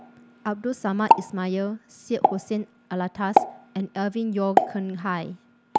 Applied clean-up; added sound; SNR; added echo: none; Explosion; -2 dB; none.